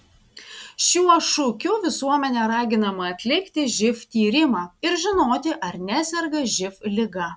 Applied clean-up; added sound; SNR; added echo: none; none; none; none.